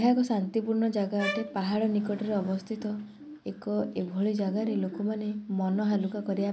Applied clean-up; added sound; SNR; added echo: none; Bowed string instrument; 9 dB; none.